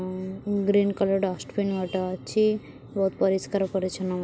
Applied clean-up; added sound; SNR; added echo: none; none; none; none.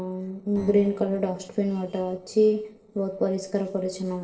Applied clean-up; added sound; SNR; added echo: neural separator model SepFormer DNS4.